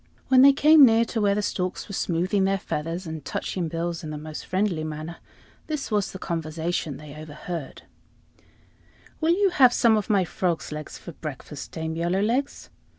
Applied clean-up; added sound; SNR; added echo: none; none; none; none.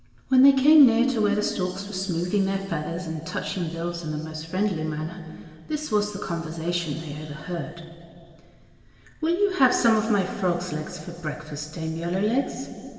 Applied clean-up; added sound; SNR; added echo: none; none; none; reverberation time 2.6 s.